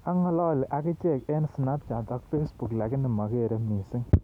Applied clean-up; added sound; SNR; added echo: none; none; none; none.